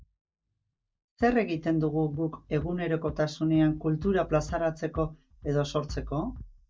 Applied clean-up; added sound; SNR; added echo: neural mask model DeepFilterNet 3.